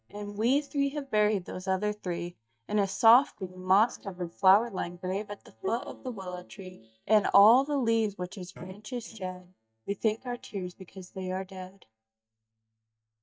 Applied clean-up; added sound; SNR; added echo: neural mask model DeepFilterNet 3.